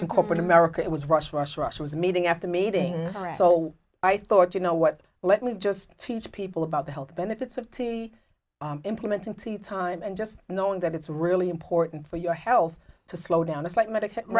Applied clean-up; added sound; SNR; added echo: none; none; none; none.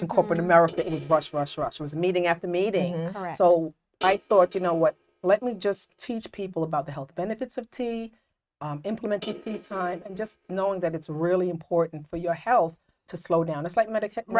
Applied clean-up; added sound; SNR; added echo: neural mask model RNNoise.